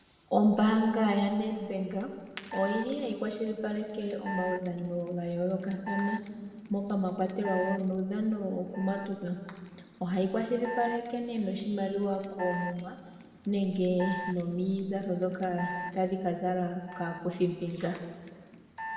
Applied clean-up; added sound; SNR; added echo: none; Alarm; 12 dB; reverberation time 1.4 s.